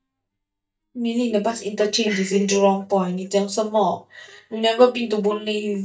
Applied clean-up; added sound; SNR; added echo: neural mask model DeepFilterNet 3.